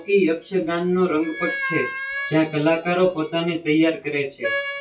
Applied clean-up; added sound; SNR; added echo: classical method WPE with log-MMSE.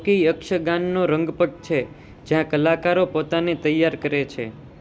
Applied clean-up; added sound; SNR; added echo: none; none; none; none.